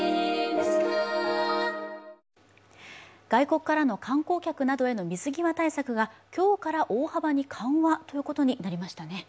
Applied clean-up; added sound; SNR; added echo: none; none; none; none.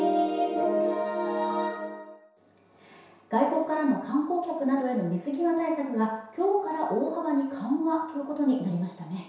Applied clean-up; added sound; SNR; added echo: none; none; none; reverberation time 0.7 s.